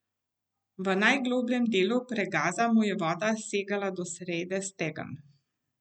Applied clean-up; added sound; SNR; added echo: none; none; none; none.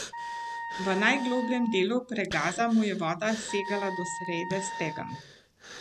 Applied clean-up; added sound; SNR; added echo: none; Wind instrument, woodwind instrument + Breathing; 9 dB; none.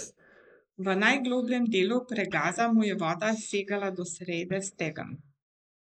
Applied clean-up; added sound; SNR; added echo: neural mask model Resemble Enhance denoiser.